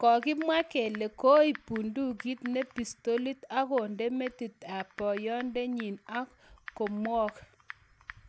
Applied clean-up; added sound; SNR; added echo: none; Typing; 19 dB; none.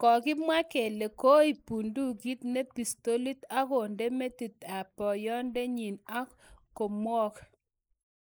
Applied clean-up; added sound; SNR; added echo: neural mask model Resemble Enhance denoiser.